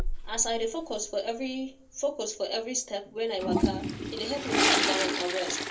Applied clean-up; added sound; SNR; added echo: none; Toilet flush; -1 dB; reverberation time 0.2 s.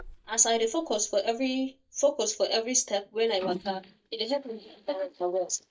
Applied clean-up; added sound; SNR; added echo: neural mask model DeepFilterNet 3.